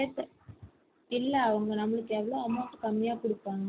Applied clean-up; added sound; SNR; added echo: none; none; none; none.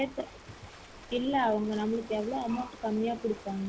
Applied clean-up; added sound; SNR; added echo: none; Ocean; 17 dB; none.